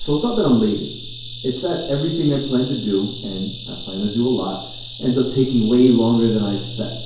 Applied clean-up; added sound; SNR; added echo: none; Insect; 4 dB; reverberation time 2.4 s.